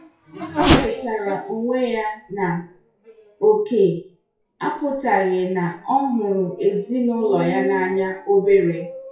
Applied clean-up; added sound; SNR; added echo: classical method WPE with log-MMSE.